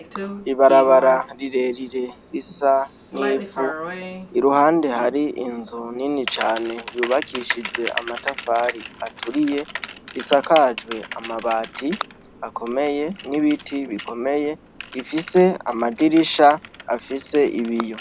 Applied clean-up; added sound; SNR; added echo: none; Typing; 13 dB; none.